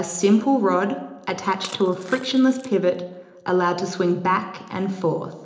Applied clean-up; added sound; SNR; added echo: neural separator model SepFormer DNS4.